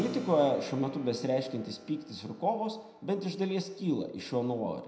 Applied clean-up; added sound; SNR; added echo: none; Keyboard (musical); 17 dB; reverberation time 0.8 s.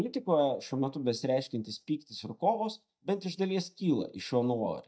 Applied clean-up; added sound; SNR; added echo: neural mask model DeepFilterNet 3.